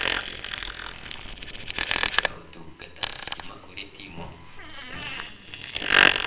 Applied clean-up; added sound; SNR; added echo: neural separator model SepFormer WHAMR!.